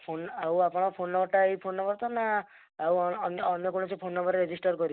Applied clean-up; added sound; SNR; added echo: none; none; none; none.